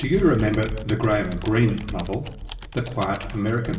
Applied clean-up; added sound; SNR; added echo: none; Computer keyboard; 11 dB; reverberation time 1.0 s.